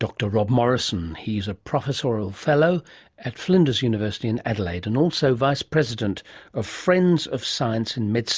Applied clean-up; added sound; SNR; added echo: none; none; none; none.